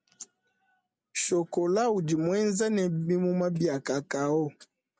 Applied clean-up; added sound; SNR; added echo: none; none; none; none.